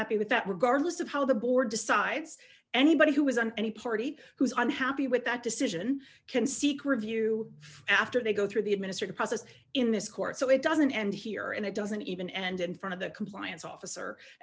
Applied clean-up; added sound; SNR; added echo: none; none; none; none.